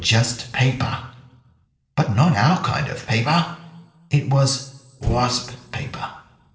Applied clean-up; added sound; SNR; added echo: none; Motor vehicle (road); 16 dB; reverberation time 0.7 s.